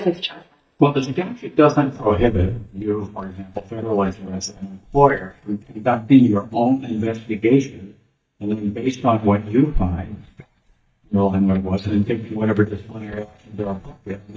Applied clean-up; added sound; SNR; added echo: neural mask model DeepFilterNet 3.